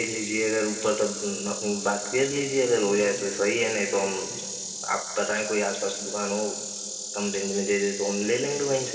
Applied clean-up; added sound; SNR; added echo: none; Insect; 7 dB; reverberation time 2.5 s.